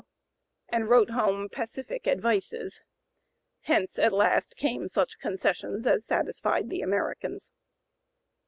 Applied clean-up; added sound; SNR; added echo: none; none; none; none.